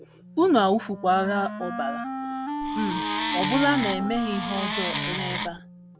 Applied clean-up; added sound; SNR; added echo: none; Wind instrument, woodwind instrument + Wood; 4 dB; none.